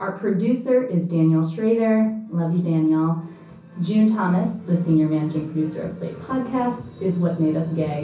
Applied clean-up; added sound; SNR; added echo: none; none; none; reverberation time 0.6 s.